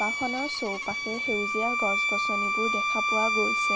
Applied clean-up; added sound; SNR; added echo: none; Bowed string instrument; -4 dB; none.